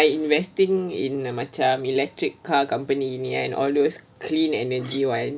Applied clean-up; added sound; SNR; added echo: none; none; none; none.